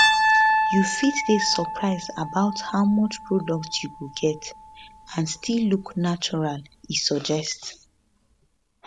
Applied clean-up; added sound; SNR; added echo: none; Piano; 2 dB; none.